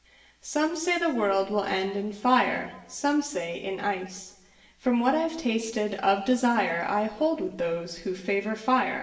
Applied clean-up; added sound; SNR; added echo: none; none; none; reverberation time 0.8 s.